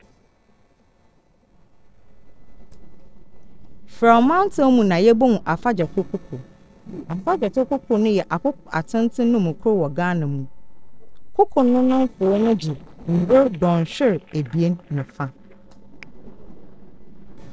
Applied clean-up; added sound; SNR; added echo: neural separator model SepFormer DNS4.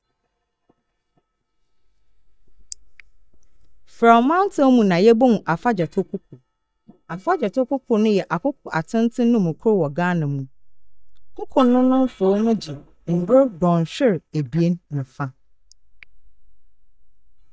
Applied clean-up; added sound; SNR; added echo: neural mask model DeepFilterNet 3.